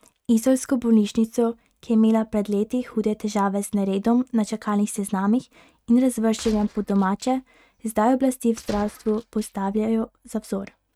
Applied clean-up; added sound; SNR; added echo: neural mask model RNNoise.